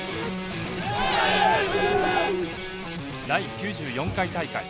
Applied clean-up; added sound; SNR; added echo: none; Vehicle horn, car horn, honking; 8 dB; none.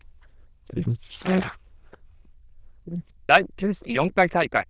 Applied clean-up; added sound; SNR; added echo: neural diffusion model UNIVERSE++.